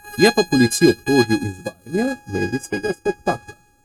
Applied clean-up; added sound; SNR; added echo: neural mask model RNNoise.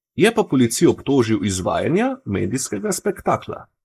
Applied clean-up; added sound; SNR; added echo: neural mask model Resemble Enhance denoiser.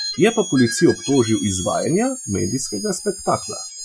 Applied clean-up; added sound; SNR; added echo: classical method Wiener filter.